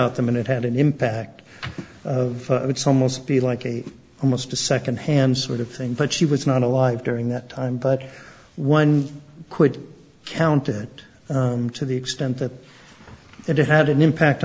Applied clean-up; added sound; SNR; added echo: none; none; none; none.